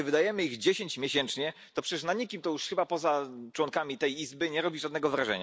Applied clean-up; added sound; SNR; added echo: none; none; none; none.